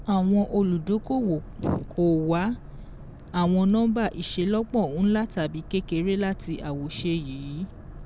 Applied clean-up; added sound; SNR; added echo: none; Boat, Water vehicle; 15 dB; none.